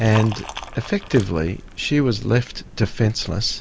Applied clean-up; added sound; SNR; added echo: none; Liquid; 13 dB; none.